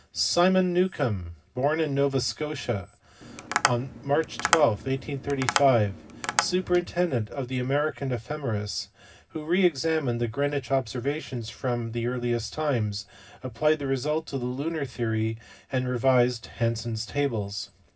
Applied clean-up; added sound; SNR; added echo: none; Tap; 4 dB; reverberation time 0.4 s.